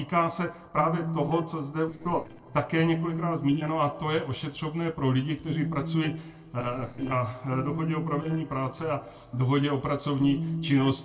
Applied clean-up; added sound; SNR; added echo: neural separator model SepFormer DNS4.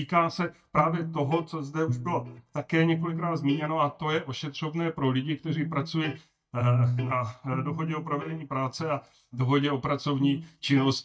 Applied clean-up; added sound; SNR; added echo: neural mask model DeepFilterNet 3.